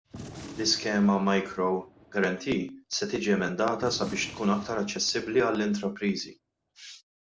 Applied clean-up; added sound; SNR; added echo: none; Gunshot, gunfire; 18 dB; none.